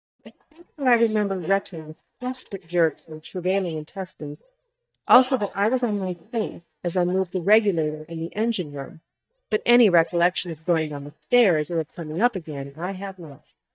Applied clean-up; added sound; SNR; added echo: neural mask model DeepFilterNet 3.